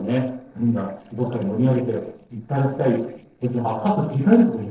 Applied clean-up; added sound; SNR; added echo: neural separator model SepFormer DNS4.